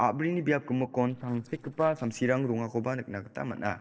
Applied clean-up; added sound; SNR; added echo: neural separator model SepFormer DNS4.